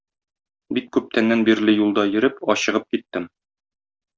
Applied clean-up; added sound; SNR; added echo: none; none; none; none.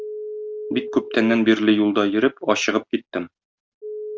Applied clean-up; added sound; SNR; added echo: neural mask model RNNoise.